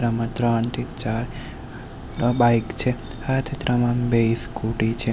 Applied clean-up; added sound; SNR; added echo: none; none; none; none.